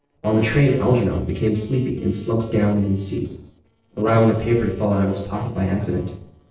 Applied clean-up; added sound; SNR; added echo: neural separator model SepFormer DNS4.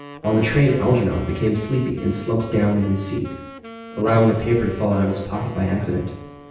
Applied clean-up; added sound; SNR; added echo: none; Wind instrument, woodwind instrument; 16 dB; reverberation time 0.9 s.